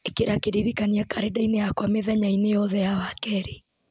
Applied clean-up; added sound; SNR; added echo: none; none; none; none.